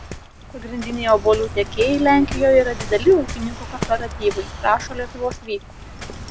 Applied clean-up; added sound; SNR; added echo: none; Waves, surf; 11 dB; none.